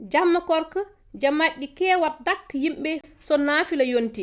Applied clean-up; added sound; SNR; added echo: none; none; none; none.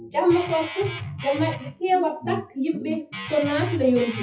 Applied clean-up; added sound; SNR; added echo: classical method WPE with log-MMSE.